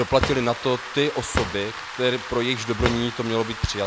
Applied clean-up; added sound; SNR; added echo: none; Drawer open or close + Rain; 7 dB; none.